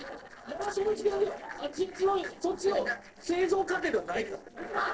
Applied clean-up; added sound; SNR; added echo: neural separator model SepFormer DNS4.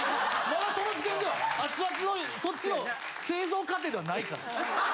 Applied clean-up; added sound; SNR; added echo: none; none; none; none.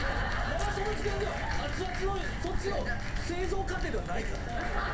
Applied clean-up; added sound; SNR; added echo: none; Walk, footsteps; -2 dB; reverberation time 0.3 s.